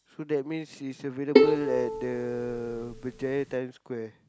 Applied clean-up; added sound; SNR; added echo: none; Bowed string instrument; -5 dB; none.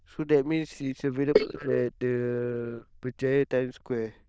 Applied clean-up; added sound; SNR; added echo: neural diffusion model UNIVERSE++.